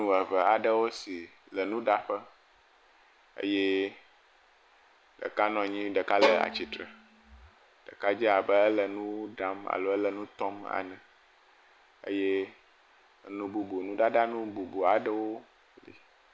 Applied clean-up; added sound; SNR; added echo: none; Bowed string instrument; 3 dB; none.